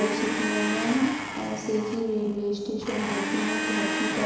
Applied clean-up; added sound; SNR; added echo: none; Domestic sounds, home sounds; 3 dB; reverberation time 1.0 s.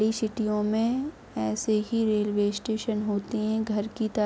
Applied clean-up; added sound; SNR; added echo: none; none; none; none.